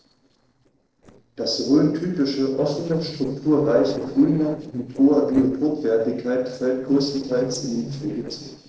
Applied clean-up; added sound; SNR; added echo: neural separator model SepFormer DNS4.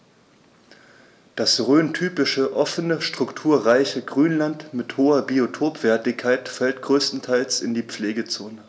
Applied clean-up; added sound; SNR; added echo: none; none; none; none.